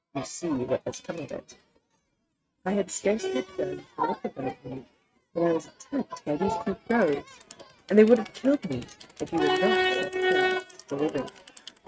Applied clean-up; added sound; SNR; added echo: neural mask model RNNoise.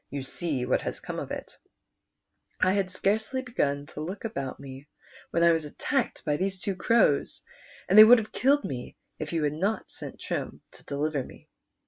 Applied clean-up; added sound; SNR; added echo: none; none; none; none.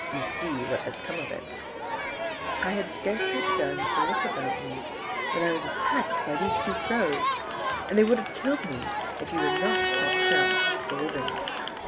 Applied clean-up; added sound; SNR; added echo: none; Crowd; -3 dB; none.